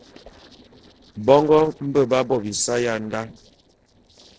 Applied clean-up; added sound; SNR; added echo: neural separator model SepFormer DNS4.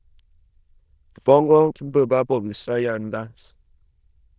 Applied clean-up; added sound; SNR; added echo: neural diffusion model UNIVERSE++.